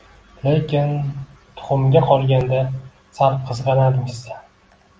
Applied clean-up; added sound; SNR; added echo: none; none; none; none.